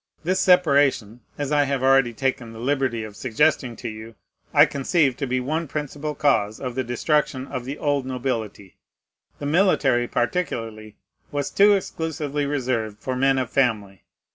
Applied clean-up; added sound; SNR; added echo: none; none; none; none.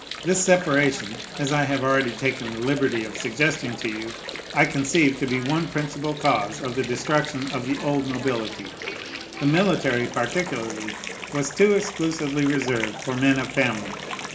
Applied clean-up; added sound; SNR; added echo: none; Water; 10 dB; reverberation time 0.4 s.